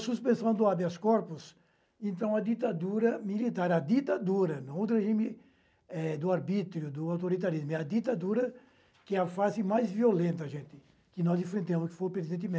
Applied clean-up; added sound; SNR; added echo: none; none; none; none.